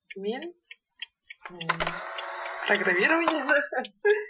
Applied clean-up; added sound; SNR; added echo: classical method Wiener filter.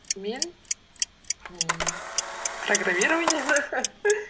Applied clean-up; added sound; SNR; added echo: none; Camera + Clock; 2 dB; none.